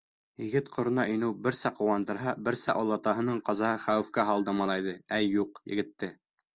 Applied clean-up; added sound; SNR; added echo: none; none; none; none.